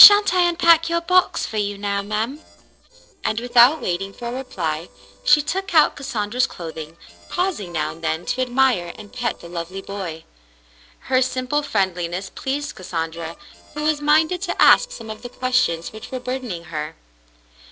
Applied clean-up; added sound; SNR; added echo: neural separator model SepFormer DNS4.